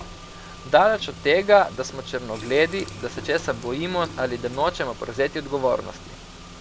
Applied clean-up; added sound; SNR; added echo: none; Engine / Car + Water tap, faucet; 15 dB; none.